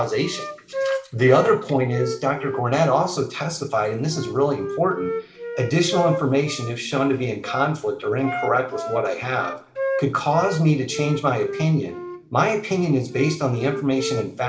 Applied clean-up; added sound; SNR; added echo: none; Wind instrument, woodwind instrument; 9 dB; reverberation time 0.6 s.